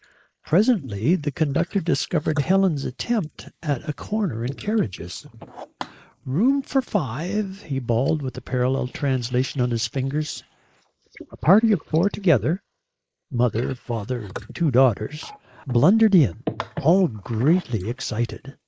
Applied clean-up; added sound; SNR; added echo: neural mask model Resemble Enhance denoiser.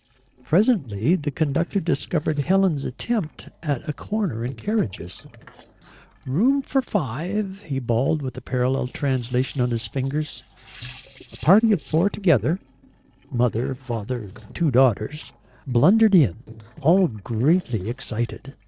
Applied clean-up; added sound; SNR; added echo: neural separator model SepFormer DNS4.